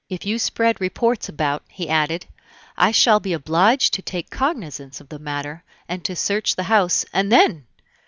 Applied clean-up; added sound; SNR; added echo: none; none; none; none.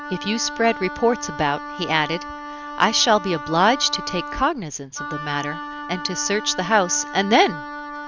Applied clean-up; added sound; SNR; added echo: none; Wind instrument, woodwind instrument; 10 dB; none.